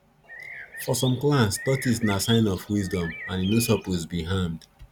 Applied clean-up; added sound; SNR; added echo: none; Bird; 13 dB; none.